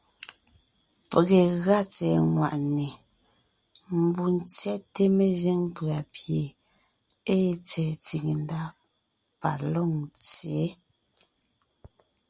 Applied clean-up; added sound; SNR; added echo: none; none; none; none.